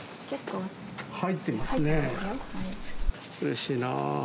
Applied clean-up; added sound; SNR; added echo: none; Meow; -1 dB; none.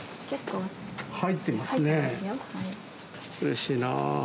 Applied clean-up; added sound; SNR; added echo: none; none; none; none.